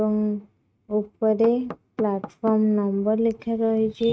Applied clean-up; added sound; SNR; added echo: neural mask model RNNoise.